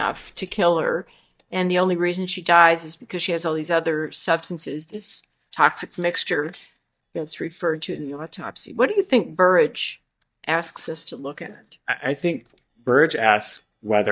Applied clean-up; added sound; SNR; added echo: neural mask model DeepFilterNet 3.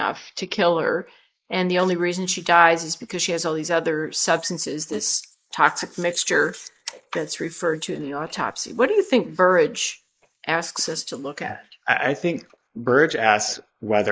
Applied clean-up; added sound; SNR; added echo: neural mask model Resemble Enhance denoiser.